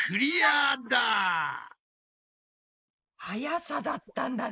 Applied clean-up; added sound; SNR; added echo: neural mask model Resemble Enhance denoiser.